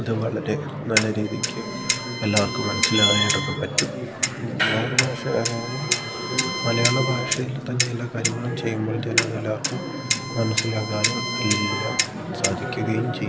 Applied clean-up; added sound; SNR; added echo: none; Bowed string instrument + Clock; 2 dB; none.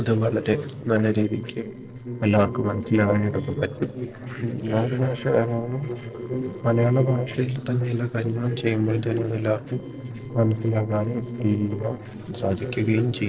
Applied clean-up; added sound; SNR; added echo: neural separator model SepFormer DNS4.